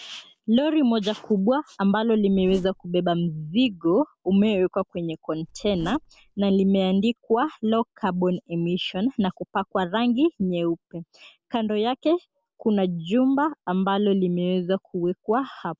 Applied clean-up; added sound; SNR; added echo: none; Zipper (clothing); 20 dB; none.